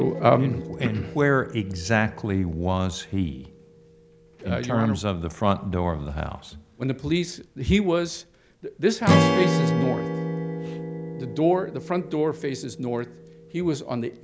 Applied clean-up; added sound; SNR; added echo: none; Strum; 5 dB; none.